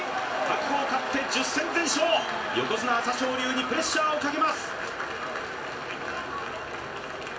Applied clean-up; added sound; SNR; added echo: none; Crowd / Cheering; 7 dB; reverberation time 0.3 s.